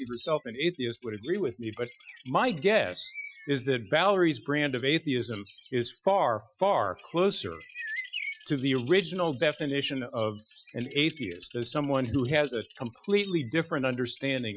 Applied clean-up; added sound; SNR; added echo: classical method Wiener filter.